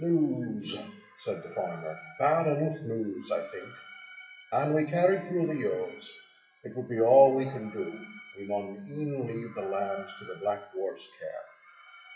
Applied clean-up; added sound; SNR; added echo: classical method WPE with log-MMSE.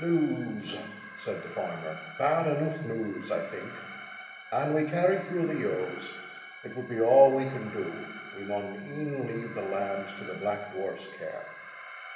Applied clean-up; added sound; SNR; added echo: none; Alarm; 15 dB; reverberation time 1.2 s.